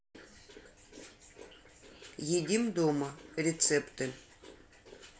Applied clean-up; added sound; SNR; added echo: none; none; none; none.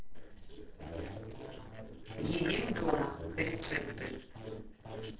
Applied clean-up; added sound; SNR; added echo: neural separator model SepFormer DNS4.